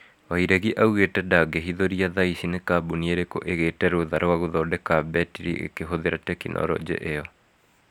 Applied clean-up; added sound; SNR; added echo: none; none; none; none.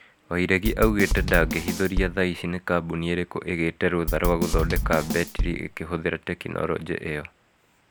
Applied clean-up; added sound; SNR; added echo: none; Drum / Drum kit; 1 dB; none.